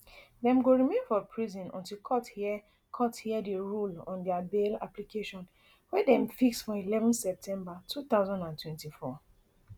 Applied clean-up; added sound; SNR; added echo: none; none; none; none.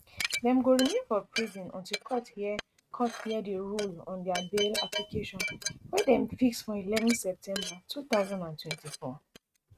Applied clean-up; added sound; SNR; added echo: neural mask model RNNoise.